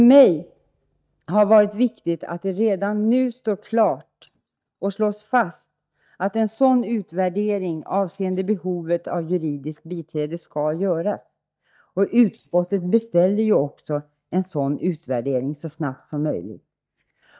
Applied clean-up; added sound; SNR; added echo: neural mask model DeepFilterNet 3.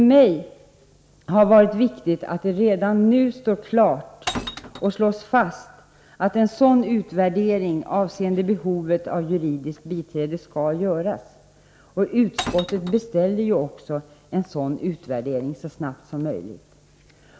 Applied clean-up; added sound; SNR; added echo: none; Glass; 10 dB; none.